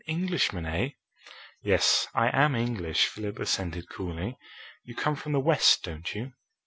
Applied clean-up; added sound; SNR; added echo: none; none; none; none.